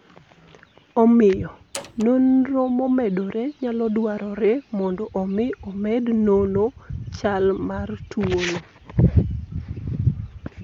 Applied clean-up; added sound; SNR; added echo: none; Door; 15 dB; none.